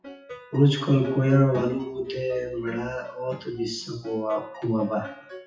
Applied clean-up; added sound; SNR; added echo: classical method WPE with log-MMSE.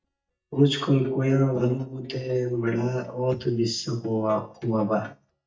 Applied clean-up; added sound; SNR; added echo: neural mask model DeepFilterNet 3.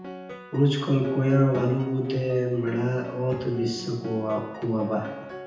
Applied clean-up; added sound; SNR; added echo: none; Piano; 15 dB; reverberation time 0.9 s.